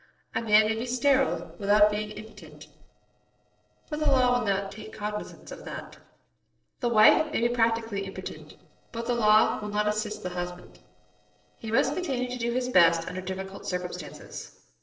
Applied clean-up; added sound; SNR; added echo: neural separator model SepFormer DNS4.